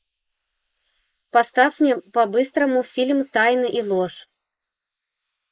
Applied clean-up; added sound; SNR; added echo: neural mask model Resemble Enhance denoiser.